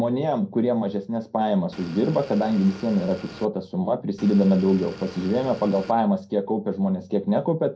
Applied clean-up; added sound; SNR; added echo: none; Motor vehicle (road) / Engine; 18 dB; reverberation time 0.3 s.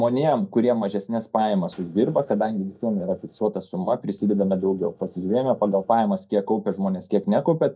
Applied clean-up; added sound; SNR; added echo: neural mask model DeepFilterNet 3.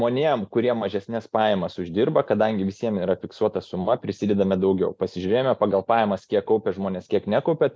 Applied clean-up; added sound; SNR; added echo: none; none; none; none.